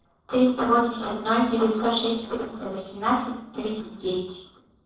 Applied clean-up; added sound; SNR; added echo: neural separator model SepFormer DNS4.